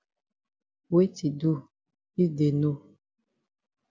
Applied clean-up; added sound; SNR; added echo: none; none; none; none.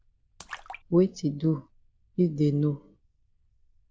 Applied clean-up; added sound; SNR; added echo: neural diffusion model UNIVERSE++.